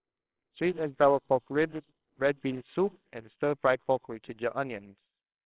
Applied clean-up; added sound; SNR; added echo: neural separator model SepFormer WHAMR!.